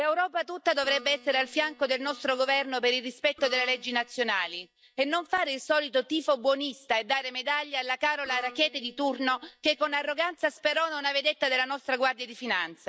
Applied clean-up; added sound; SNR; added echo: neural mask model DeepFilterNet 3.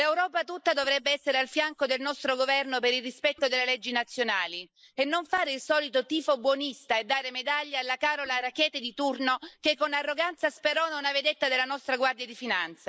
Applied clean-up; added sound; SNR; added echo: neural mask model Resemble Enhance denoiser.